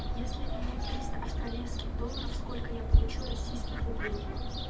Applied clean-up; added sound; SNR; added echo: none; Fowl; -1 dB; reverberation time 0.2 s.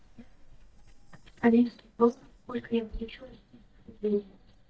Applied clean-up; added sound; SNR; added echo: neural mask model DeepFilterNet 3.